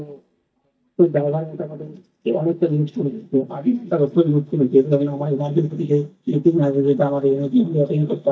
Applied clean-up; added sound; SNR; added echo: neural mask model DeepFilterNet 3.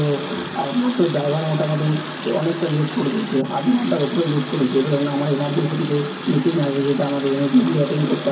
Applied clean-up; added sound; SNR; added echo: none; Water tap, faucet; 10 dB; reverberation time 0.3 s.